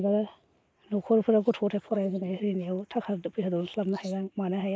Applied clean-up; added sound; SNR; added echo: neural mask model Resemble Enhance denoiser.